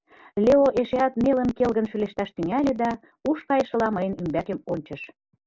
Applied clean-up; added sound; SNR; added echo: none; none; none; none.